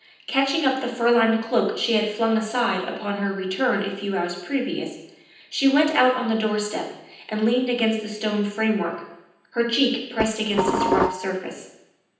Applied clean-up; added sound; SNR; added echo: none; Dishes, pots, and pans; 0 dB; reverberation time 0.9 s.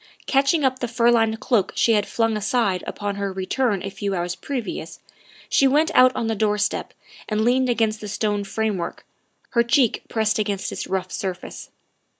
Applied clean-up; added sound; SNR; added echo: none; none; none; none.